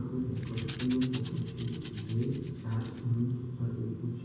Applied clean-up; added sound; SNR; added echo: none; Rattle / Rattle (instrument); 3 dB; reverberation time 1.2 s.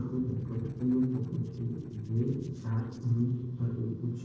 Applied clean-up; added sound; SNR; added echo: neural separator model SepFormer DNS4.